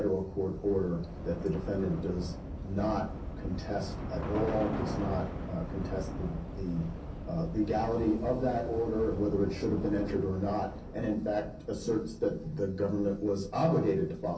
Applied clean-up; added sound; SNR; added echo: none; Subway, metro, underground / Train; 8 dB; reverberation time 0.3 s.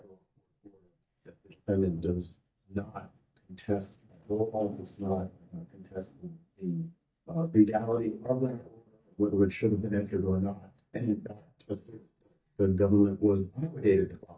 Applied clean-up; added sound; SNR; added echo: neural mask model DeepFilterNet 3.